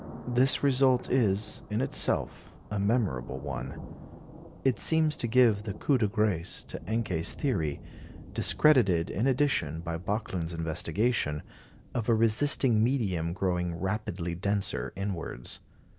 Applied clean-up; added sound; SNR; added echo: none; Thunder; 18 dB; none.